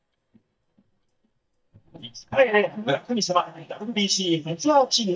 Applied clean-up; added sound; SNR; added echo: neural mask model DeepFilterNet 3.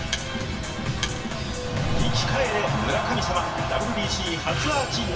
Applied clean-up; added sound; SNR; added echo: none; Engine; 9 dB; reverberation time 2.5 s.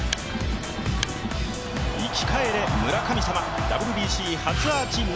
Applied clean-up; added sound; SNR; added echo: none; none; none; none.